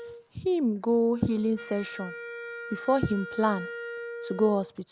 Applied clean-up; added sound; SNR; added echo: none; Wind instrument, woodwind instrument; 12 dB; none.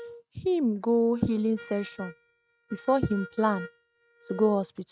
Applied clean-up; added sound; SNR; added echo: neural mask model RNNoise.